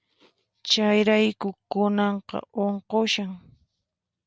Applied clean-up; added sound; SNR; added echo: none; none; none; none.